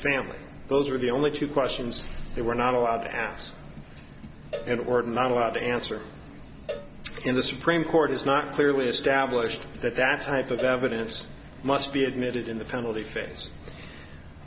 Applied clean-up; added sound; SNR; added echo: none; Cowbell; 17 dB; none.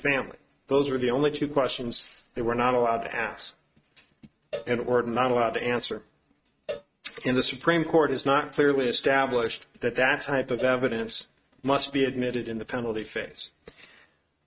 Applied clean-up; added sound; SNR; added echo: neural mask model RNNoise.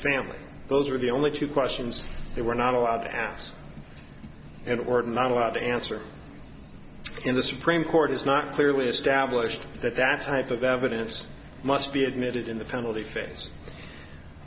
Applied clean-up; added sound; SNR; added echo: none; none; none; none.